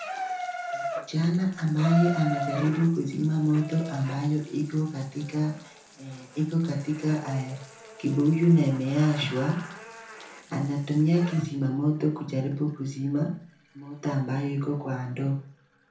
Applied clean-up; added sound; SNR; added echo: none; Bathtub (filling or washing) / Water tap, faucet; 13 dB; reverberation time 0.6 s.